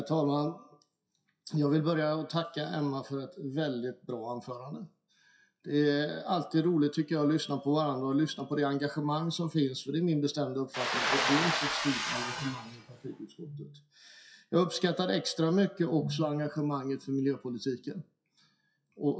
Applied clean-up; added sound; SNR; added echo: classical method WPE with log-MMSE.